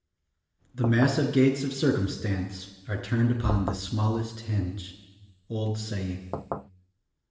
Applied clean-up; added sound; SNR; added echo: none; Knock / Wood; 9 dB; reverberation time 1.3 s.